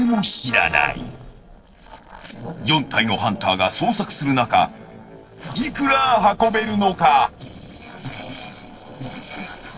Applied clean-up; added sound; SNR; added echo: neural separator model SepFormer DNS4.